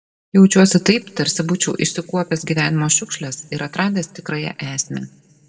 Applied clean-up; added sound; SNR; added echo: none; none; none; reverberation time 1.2 s.